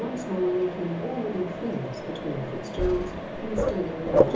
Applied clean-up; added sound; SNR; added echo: none; Mechanisms; -1 dB; reverberation time 0.6 s.